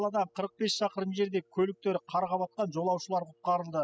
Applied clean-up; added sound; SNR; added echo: classical method spectral subtraction.